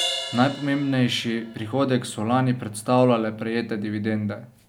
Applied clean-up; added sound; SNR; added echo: none; Crash cymbal; 13 dB; none.